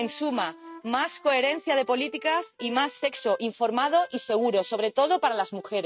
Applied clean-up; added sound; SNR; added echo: neural mask model RNNoise.